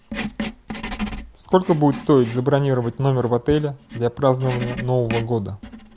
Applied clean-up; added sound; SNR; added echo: none; Writing; 12 dB; none.